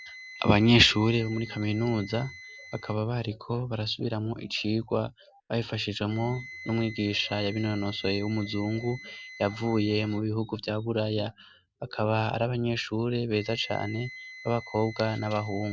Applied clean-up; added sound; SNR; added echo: none; Wind instrument, woodwind instrument; 18 dB; none.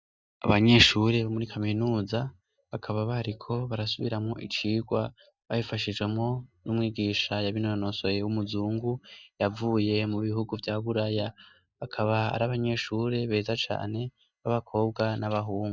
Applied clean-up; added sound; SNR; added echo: neural mask model DeepFilterNet 3.